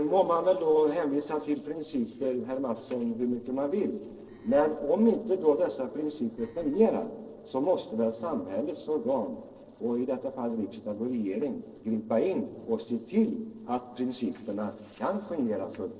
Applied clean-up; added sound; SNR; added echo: neural separator model SepFormer DNS4.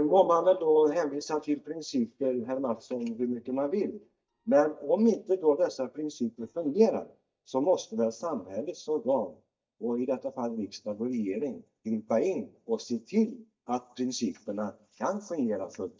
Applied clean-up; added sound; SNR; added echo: neural mask model DeepFilterNet 3.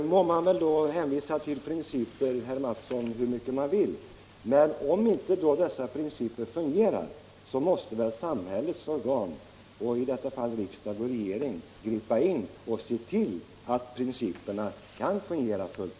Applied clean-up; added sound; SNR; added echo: none; none; none; none.